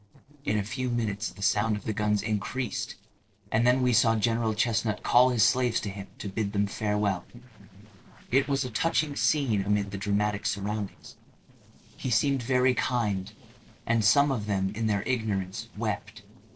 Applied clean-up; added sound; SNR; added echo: neural separator model SepFormer DNS4.